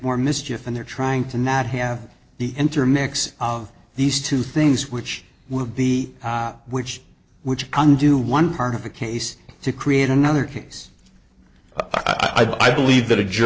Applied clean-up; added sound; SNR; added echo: neural separator model SepFormer DNS4.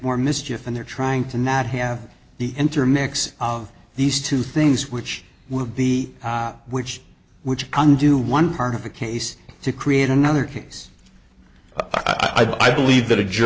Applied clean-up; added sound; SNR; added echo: none; Splash, splatter; 18 dB; none.